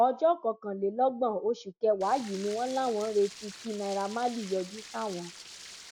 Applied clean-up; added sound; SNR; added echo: none; Stream; 16 dB; none.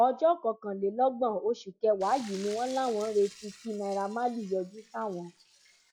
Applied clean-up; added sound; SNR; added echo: classical method log-MMSE.